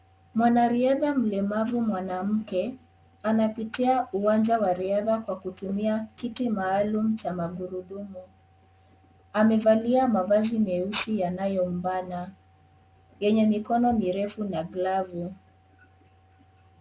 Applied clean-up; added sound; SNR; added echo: none; none; none; none.